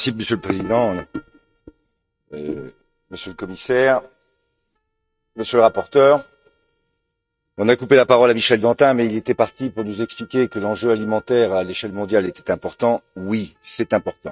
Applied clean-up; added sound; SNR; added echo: neural mask model RNNoise.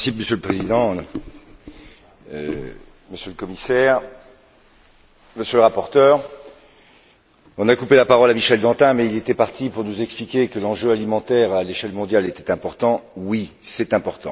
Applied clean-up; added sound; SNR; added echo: none; none; none; none.